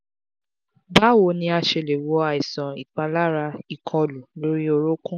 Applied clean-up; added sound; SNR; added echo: none; none; none; none.